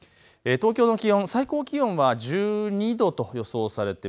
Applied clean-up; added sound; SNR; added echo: none; none; none; none.